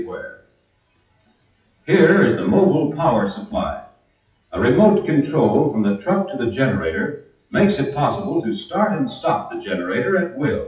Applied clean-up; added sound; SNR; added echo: classical method WPE with log-MMSE.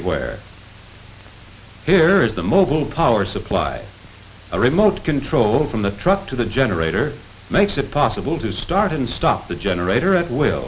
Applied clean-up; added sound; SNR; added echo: none; none; none; none.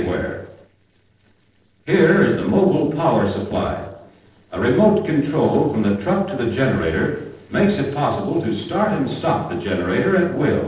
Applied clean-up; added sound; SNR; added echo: neural separator model SepFormer DNS4.